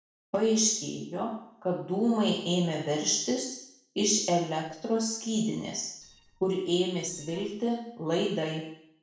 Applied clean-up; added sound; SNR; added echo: neural separator model SepFormer DNS4.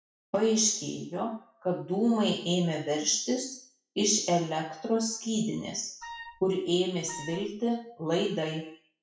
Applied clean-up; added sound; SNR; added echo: classical method WPE with log-MMSE.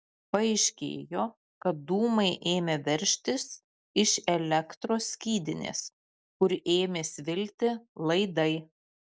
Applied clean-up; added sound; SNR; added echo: none; none; none; none.